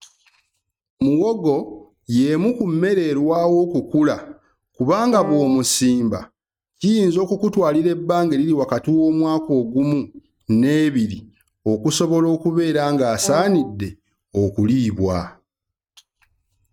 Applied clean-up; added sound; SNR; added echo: neural mask model RNNoise.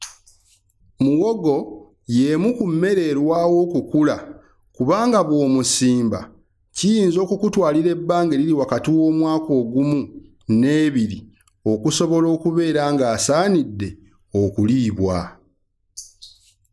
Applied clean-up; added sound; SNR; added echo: neural mask model Resemble Enhance denoiser.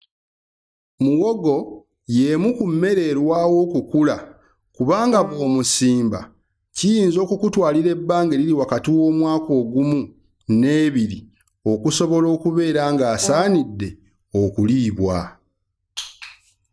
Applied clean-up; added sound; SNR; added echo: neural mask model DeepFilterNet 3.